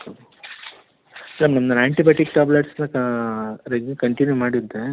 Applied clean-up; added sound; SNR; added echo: none; none; none; none.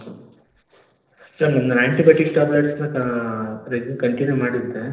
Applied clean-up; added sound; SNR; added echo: neural separator model SepFormer DNS4.